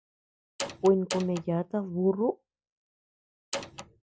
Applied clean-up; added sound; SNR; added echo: none; Door; 8 dB; none.